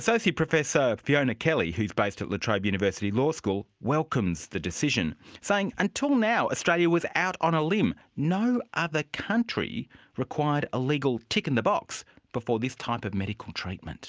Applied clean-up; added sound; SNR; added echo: none; none; none; none.